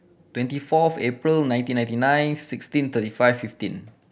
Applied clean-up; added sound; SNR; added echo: none; none; none; none.